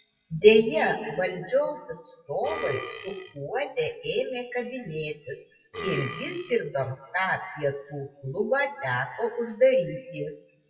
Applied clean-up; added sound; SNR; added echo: classical method WPE with log-MMSE.